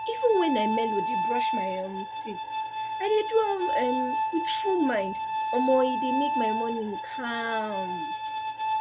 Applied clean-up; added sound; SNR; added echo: none; Bowed string instrument; 1 dB; none.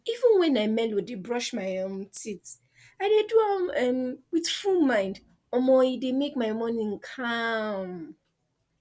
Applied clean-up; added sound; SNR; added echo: none; none; none; none.